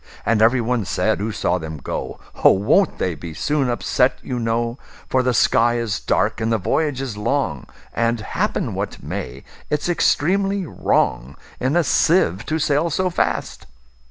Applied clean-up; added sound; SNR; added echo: none; none; none; none.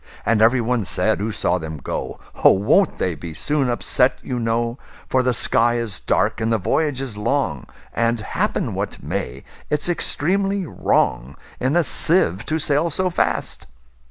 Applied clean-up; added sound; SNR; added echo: none; Cowbell; 15 dB; none.